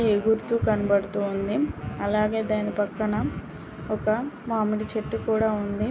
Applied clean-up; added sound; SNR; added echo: none; Wind instrument, woodwind instrument; 19 dB; none.